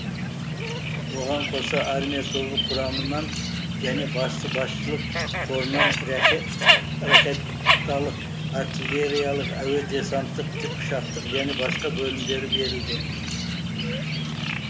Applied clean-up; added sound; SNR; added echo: none; Bird; -4 dB; none.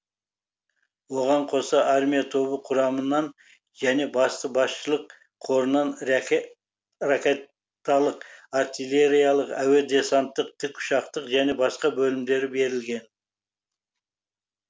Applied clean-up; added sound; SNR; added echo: none; none; none; none.